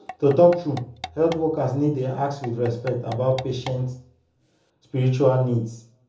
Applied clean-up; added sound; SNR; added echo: none; Tap / Percussion; 18 dB; reverberation time 1.0 s.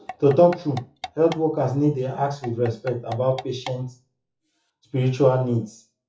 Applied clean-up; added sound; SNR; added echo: classical method WPE with log-MMSE.